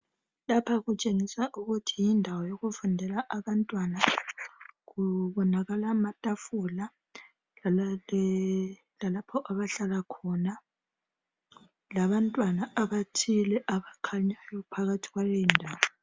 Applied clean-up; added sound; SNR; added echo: none; none; none; none.